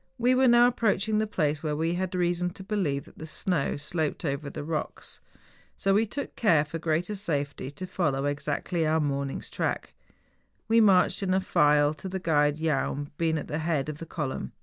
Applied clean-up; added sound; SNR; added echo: none; none; none; none.